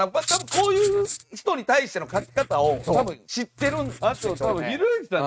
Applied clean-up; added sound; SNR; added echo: neural mask model RNNoise.